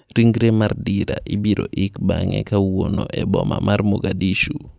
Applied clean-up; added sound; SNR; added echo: none; none; none; none.